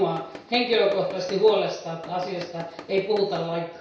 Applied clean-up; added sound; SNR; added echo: none; Tools; 17 dB; reverberation time 0.6 s.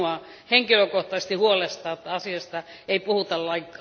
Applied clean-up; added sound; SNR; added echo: none; none; none; none.